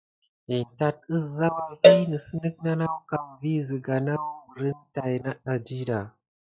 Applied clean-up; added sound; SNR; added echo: classical method log-MMSE.